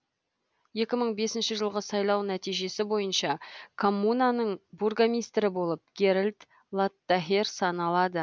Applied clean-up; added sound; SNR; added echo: none; none; none; none.